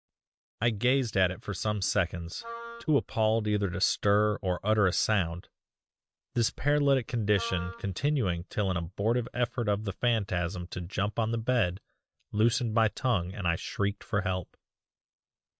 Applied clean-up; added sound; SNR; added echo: neural mask model RNNoise.